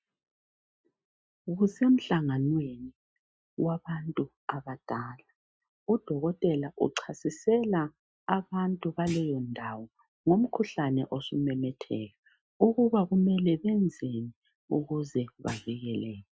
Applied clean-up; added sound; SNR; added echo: classical method Wiener filter.